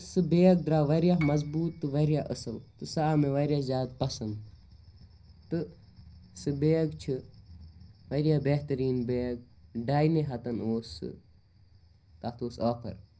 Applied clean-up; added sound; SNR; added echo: none; Piano; 20 dB; reverberation time 0.5 s.